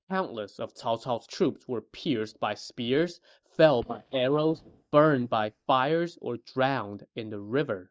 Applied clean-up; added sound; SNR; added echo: neural mask model DeepFilterNet 3.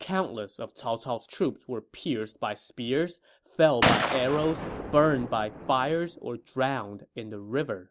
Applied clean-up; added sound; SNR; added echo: none; Gunshot, gunfire; 2 dB; none.